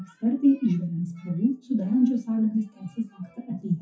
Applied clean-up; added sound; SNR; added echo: classical method WPE with log-MMSE.